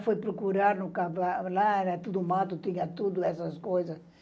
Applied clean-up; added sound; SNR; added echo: none; none; none; none.